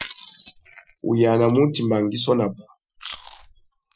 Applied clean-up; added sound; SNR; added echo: classical method Wiener filter.